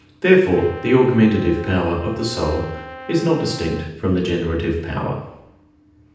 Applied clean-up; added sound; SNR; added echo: none; Brass instrument; 16 dB; reverberation time 0.8 s.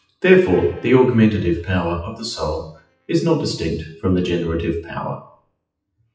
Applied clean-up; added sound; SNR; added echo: classical method WPE with log-MMSE.